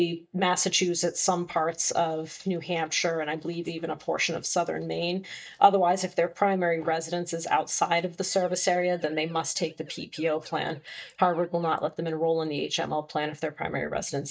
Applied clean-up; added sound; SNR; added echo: neural mask model DeepFilterNet 3.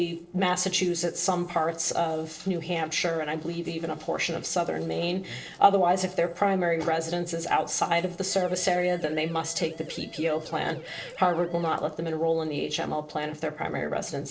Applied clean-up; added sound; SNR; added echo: neural separator model SepFormer DNS4.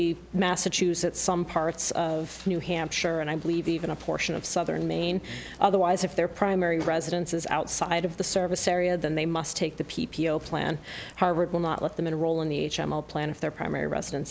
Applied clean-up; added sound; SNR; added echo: none; none; none; none.